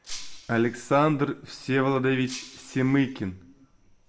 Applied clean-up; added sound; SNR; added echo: none; Shatter; 19 dB; reverberation time 0.5 s.